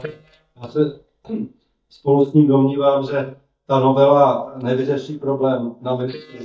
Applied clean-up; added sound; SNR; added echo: neural mask model DeepFilterNet 3.